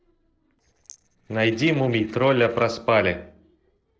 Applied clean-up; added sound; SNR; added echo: neural separator model SepFormer DNS4.